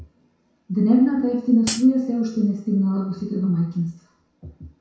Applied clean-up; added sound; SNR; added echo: none; Hi-hat; 8 dB; reverberation time 0.6 s.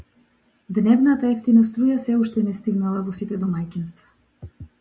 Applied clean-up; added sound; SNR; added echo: none; none; none; none.